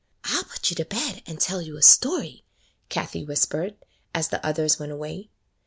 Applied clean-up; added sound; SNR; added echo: none; none; none; none.